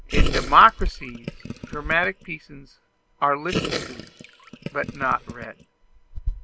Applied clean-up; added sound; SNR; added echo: none; Gurgling; 9 dB; none.